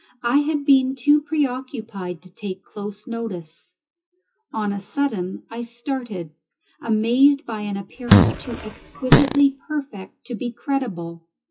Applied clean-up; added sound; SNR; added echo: classical method WPE with log-MMSE.